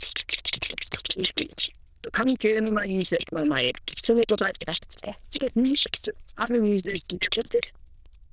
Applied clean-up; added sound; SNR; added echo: neural diffusion model UNIVERSE++.